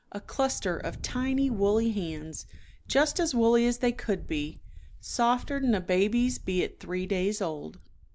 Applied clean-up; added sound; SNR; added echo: none; Wind; 13 dB; none.